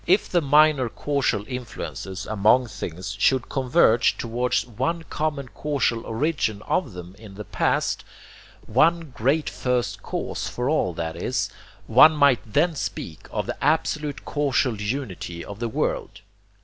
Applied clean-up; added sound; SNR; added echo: none; none; none; none.